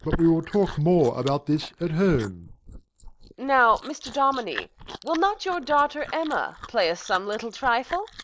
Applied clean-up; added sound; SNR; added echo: neural mask model Resemble Enhance denoiser.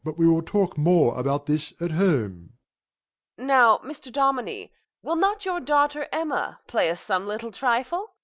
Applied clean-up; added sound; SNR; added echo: none; none; none; none.